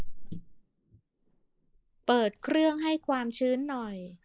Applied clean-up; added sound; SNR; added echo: neural mask model Resemble Enhance denoiser.